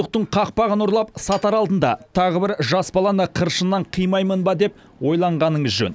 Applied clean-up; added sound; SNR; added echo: none; none; none; none.